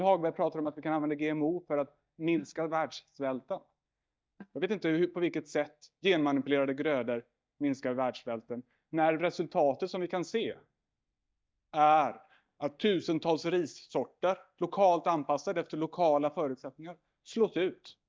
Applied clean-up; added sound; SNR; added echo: neural mask model DeepFilterNet 3.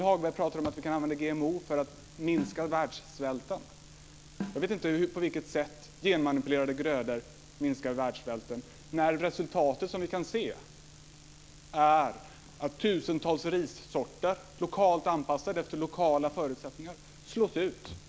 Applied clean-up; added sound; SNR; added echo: none; Snare drum; 9 dB; none.